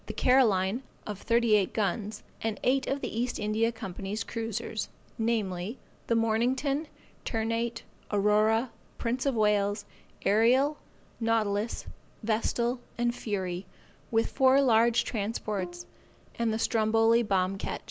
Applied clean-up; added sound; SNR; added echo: none; Bowed string instrument; 16 dB; none.